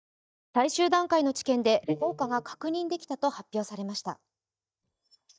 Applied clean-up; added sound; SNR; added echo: neural mask model DeepFilterNet 3.